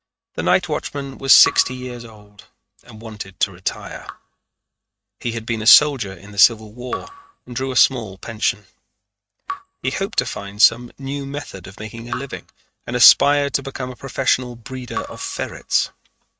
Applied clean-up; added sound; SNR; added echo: neural mask model RNNoise.